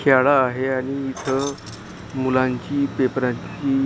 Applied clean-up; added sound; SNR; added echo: none; Keys jangling; 17 dB; none.